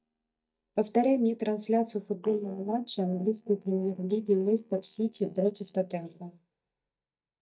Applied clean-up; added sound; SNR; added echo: neural mask model DeepFilterNet 3.